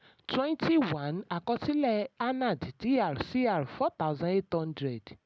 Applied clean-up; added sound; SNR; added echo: none; none; none; none.